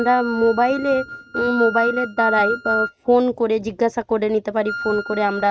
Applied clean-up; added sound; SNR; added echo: neural mask model RNNoise.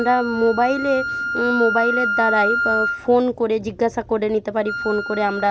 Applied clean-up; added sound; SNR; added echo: none; Wind instrument, woodwind instrument; 4 dB; none.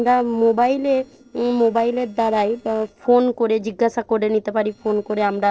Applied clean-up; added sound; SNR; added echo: neural separator model SepFormer DNS4.